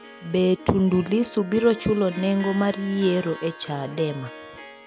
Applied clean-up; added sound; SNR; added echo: none; Harp; 16 dB; none.